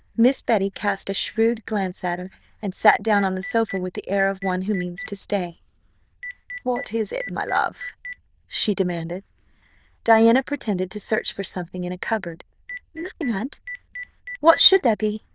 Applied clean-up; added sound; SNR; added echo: neural diffusion model UNIVERSE++.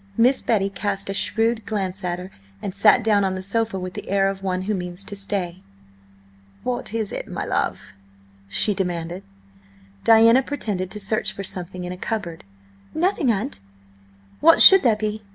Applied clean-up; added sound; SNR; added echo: none; none; none; none.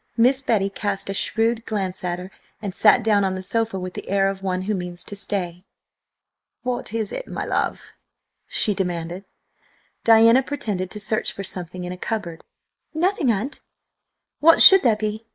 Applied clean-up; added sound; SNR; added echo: neural mask model Resemble Enhance denoiser.